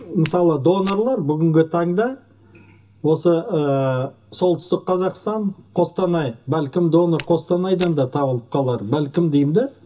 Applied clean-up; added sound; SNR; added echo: none; Walk, footsteps; 19 dB; reverberation time 0.2 s.